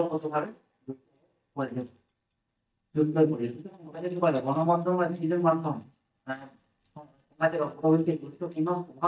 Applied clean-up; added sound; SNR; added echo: neural mask model DeepFilterNet 3.